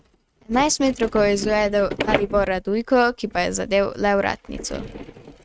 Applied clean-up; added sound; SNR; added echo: neural mask model RNNoise.